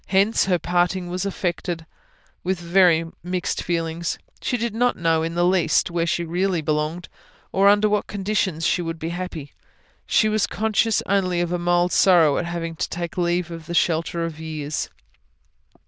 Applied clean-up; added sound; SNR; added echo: neural diffusion model UNIVERSE++.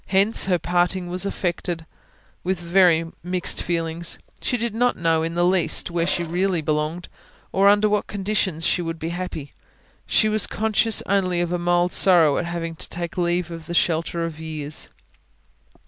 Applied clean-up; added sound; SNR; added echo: none; Sink (filling or washing); 17 dB; none.